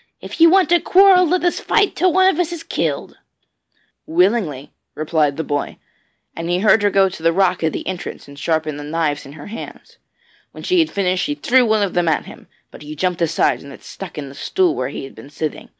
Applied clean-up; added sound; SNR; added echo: neural mask model Resemble Enhance denoiser.